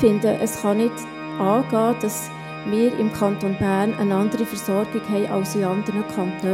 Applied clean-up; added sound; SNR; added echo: none; Organ; 11 dB; none.